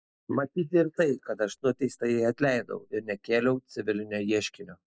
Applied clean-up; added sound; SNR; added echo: neural mask model Resemble Enhance denoiser.